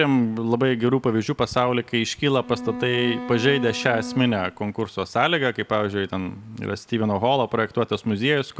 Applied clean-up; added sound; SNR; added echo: none; Bowed string instrument; 11 dB; none.